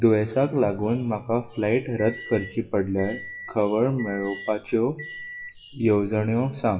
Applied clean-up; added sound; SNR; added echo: classical method WPE with log-MMSE.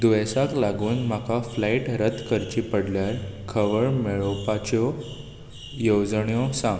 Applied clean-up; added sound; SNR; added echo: none; none; none; none.